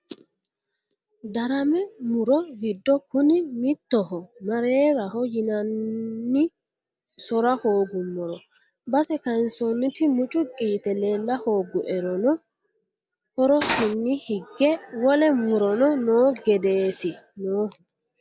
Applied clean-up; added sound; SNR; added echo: none; Cutlery, silverware; 0 dB; none.